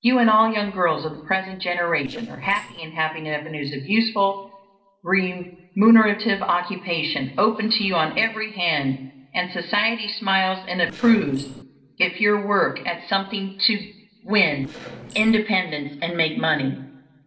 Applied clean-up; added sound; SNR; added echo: neural separator model SepFormer DNS4.